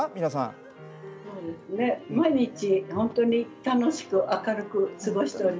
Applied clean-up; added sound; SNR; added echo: none; none; none; none.